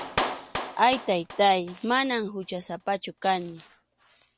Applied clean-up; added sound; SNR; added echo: none; Clapping; 10 dB; none.